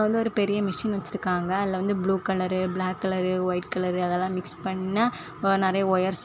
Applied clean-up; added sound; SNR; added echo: none; none; none; none.